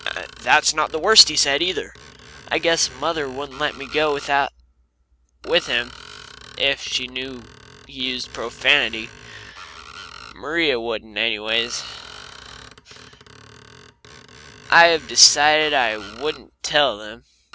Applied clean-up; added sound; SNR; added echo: none; Screech; 20 dB; none.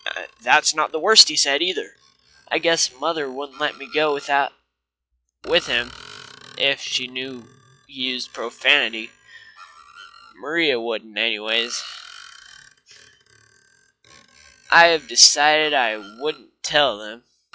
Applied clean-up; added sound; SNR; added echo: classical method log-MMSE.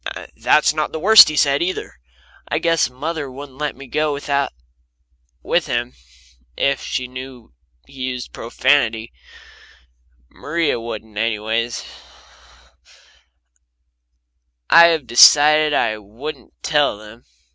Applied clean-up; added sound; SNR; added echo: none; none; none; none.